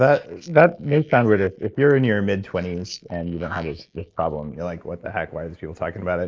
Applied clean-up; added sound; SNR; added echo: neural mask model Resemble Enhance denoiser.